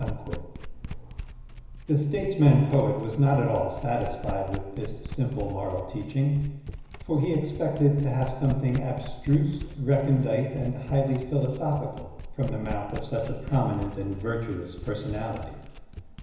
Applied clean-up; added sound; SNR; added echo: none; Domestic sounds, home sounds; 11 dB; reverberation time 1.0 s.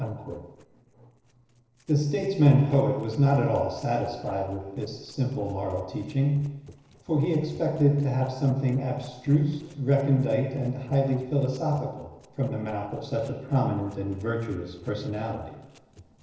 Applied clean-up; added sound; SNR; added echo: neural separator model SepFormer DNS4.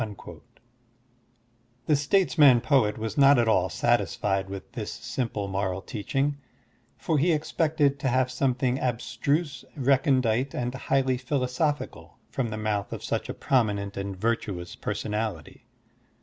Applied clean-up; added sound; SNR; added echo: none; none; none; none.